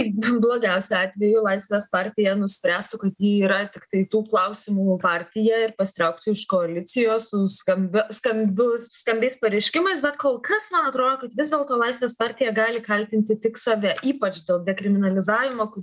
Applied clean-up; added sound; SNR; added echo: none; none; none; none.